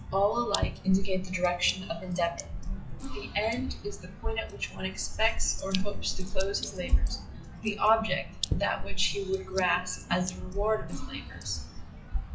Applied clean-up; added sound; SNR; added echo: classical method WPE with log-MMSE.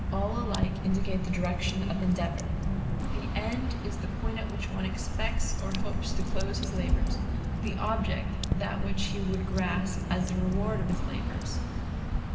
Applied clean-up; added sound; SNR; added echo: none; Drip / Water; -5 dB; reverberation time 2.0 s.